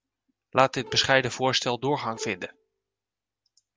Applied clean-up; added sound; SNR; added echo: none; Bowed string instrument; 17 dB; none.